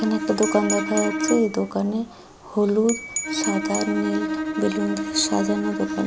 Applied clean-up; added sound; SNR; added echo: none; Glass / Bell + Bowed string instrument; 3 dB; none.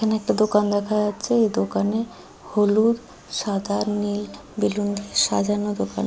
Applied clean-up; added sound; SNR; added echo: none; none; none; none.